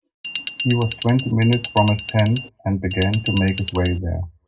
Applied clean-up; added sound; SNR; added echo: none; Glass; 5 dB; reverberation time 0.3 s.